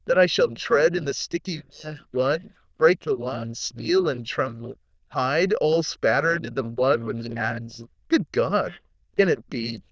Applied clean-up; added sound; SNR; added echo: neural diffusion model UNIVERSE++.